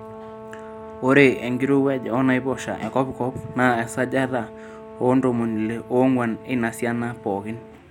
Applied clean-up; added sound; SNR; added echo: none; Brass instrument; 17 dB; none.